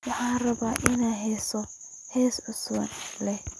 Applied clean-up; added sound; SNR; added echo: none; none; none; none.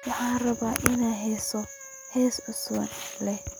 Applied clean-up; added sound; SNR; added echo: none; Wind instrument, woodwind instrument; 20 dB; none.